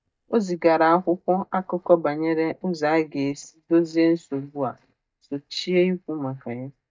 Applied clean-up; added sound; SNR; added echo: neural mask model DeepFilterNet 3.